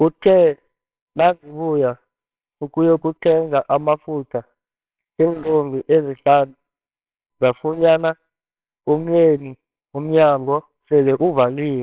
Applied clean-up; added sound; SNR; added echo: neural separator model SepFormer WHAMR!.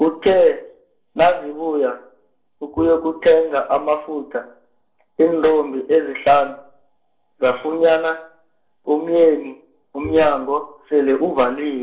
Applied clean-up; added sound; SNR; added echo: neural separator model SepFormer DNS4.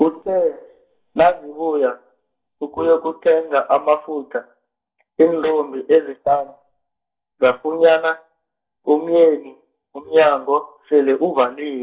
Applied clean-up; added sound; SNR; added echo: neural mask model DeepFilterNet 3.